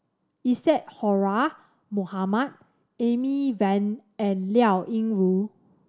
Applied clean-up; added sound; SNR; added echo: none; none; none; none.